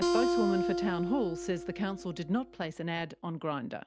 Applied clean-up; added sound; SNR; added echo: none; Acoustic guitar; 0 dB; none.